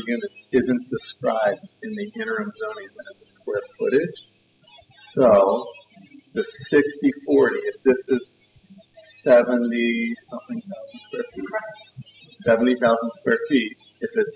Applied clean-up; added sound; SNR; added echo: classical method spectral subtraction.